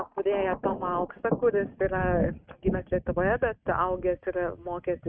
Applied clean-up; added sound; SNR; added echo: neural mask model RNNoise.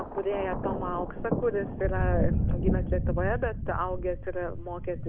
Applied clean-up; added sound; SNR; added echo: none; Thunder; -3 dB; none.